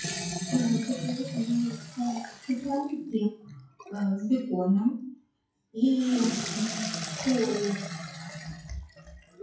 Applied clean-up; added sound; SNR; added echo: classical method WPE with log-MMSE.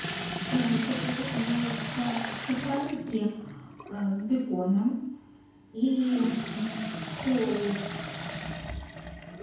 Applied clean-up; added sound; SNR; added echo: none; Sink (filling or washing) / Water tap, faucet; 4 dB; reverberation time 0.6 s.